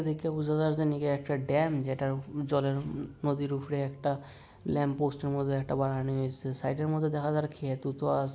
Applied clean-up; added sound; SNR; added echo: none; none; none; none.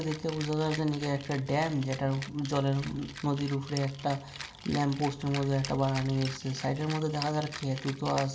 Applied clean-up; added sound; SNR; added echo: none; Rattle (instrument); 14 dB; reverberation time 0.4 s.